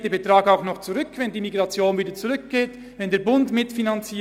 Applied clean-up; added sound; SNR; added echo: none; none; none; none.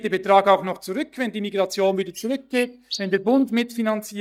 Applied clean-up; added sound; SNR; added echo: neural mask model DeepFilterNet 3.